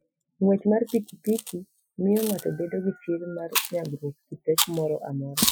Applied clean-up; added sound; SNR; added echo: classical method Wiener filter.